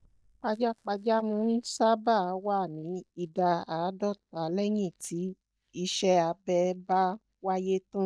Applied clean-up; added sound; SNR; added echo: neural mask model DeepFilterNet 3.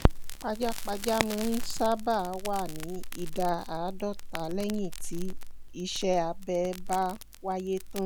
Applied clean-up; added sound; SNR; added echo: none; Crackle; 1 dB; none.